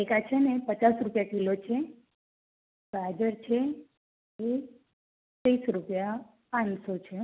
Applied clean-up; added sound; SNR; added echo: none; none; none; none.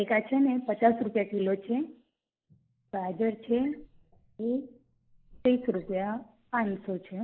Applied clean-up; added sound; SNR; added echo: neural mask model Resemble Enhance denoiser.